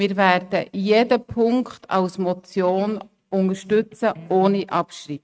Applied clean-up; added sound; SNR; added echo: neural mask model RNNoise.